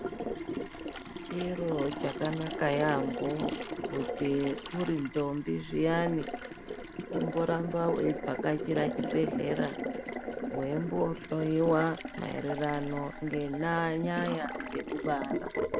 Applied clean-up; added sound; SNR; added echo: none; Water tap, faucet; 5 dB; none.